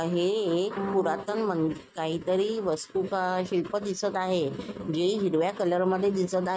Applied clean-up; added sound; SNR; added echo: neural mask model RNNoise.